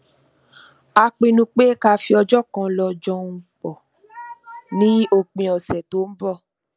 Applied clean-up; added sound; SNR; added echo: none; none; none; none.